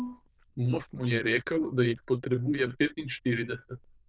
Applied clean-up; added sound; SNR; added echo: neural diffusion model UNIVERSE++.